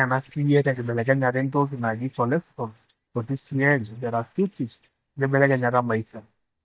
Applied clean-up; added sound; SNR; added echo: neural mask model DeepFilterNet 3.